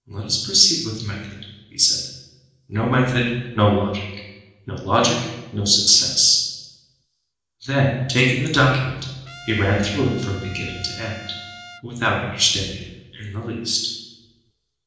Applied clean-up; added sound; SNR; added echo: none; Trumpet; 18 dB; reverberation time 1.0 s.